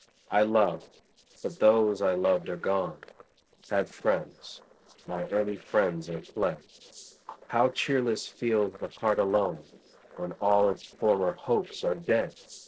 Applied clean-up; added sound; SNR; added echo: neural separator model SepFormer DNS4.